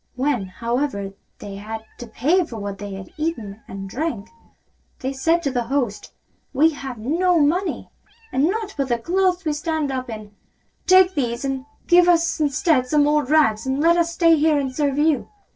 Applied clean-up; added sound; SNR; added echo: neural separator model SepFormer DNS4.